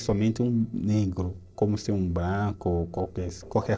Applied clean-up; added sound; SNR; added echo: neural separator model SepFormer DNS4.